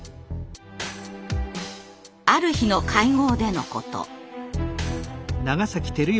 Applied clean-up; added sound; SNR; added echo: none; none; none; none.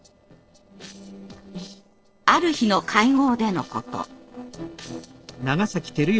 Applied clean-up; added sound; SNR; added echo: neural separator model SepFormer DNS4.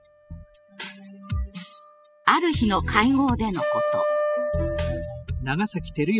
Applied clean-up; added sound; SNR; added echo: classical method spectral subtraction.